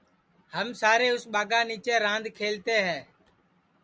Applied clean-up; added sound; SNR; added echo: none; none; none; none.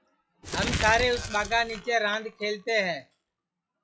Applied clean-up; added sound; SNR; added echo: classical method log-MMSE.